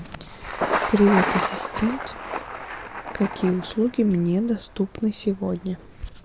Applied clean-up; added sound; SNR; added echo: none; Thunder; 6 dB; none.